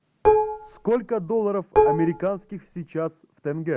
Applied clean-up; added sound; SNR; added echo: none; Dishes, pots, and pans; -3 dB; none.